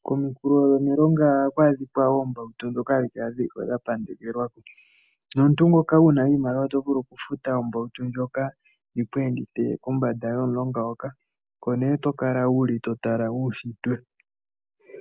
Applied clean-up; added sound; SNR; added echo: none; none; none; none.